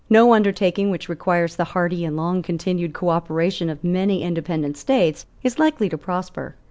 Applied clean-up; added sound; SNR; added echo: none; none; none; none.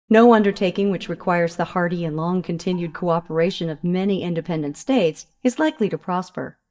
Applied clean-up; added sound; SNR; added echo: neural mask model DeepFilterNet 3.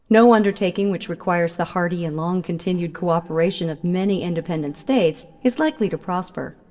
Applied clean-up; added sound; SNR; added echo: neural separator model SepFormer DNS4.